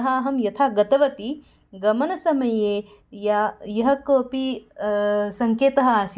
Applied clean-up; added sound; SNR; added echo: none; none; none; none.